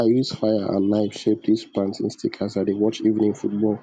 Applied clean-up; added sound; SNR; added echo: none; none; none; none.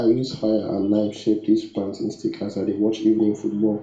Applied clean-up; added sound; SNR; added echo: none; none; none; reverberation time 0.4 s.